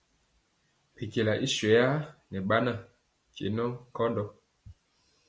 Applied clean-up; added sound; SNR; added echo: none; none; none; none.